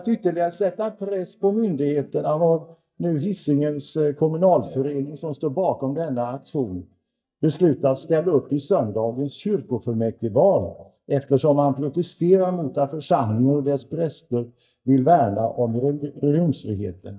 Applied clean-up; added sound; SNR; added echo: neural mask model DeepFilterNet 3.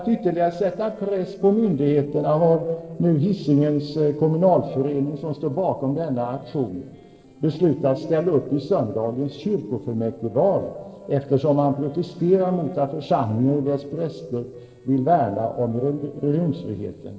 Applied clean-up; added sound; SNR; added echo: neural separator model SepFormer DNS4.